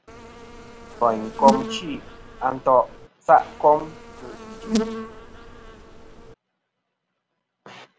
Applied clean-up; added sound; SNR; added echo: none; Insect; 7 dB; none.